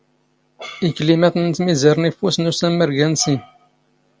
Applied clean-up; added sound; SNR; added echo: none; none; none; none.